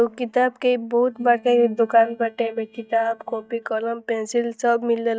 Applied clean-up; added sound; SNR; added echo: neural mask model DeepFilterNet 3.